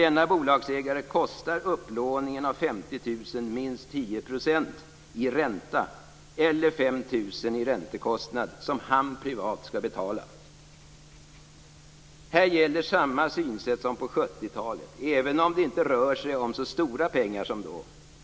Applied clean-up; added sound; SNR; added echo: none; none; none; none.